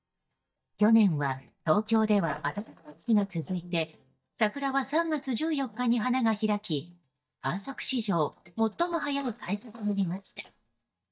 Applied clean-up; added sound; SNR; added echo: neural mask model DeepFilterNet 3.